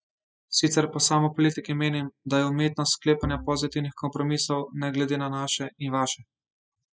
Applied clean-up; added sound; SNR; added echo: classical method spectral subtraction.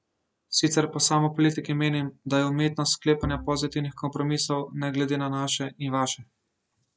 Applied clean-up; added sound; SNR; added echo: none; Bowed string instrument; 13 dB; none.